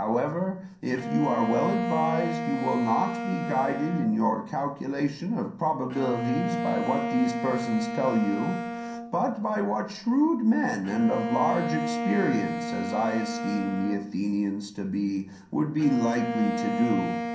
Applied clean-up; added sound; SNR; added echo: none; Bowed string instrument; 6 dB; reverberation time 0.6 s.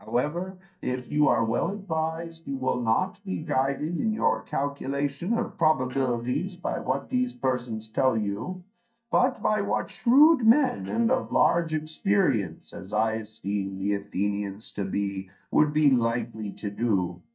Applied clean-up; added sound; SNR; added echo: neural mask model DeepFilterNet 3.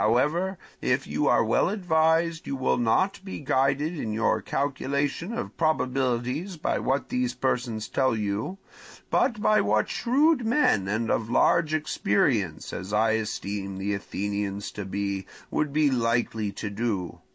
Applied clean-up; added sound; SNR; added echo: none; none; none; none.